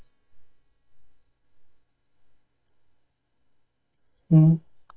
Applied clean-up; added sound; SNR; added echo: neural mask model DeepFilterNet 3.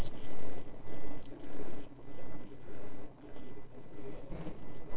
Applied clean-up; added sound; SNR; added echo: neural separator model SepFormer DNS4.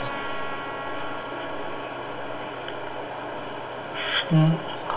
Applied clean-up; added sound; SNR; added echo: none; Trumpet; 13 dB; reverberation time 0.6 s.